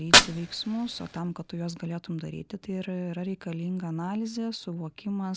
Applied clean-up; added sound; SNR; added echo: none; Fire; -2 dB; none.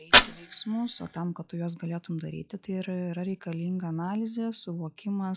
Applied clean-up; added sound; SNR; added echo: classical method log-MMSE.